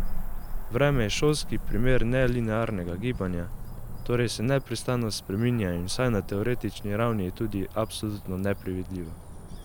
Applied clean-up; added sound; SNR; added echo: none; Cricket / Motor vehicle (road); 3 dB; none.